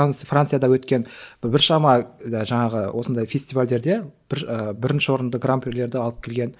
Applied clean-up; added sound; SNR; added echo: none; none; none; none.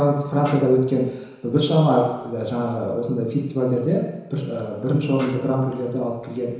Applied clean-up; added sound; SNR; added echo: none; Snare drum; 18 dB; reverberation time 1.0 s.